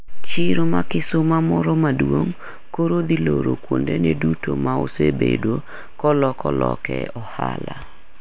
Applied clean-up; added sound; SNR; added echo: none; none; none; none.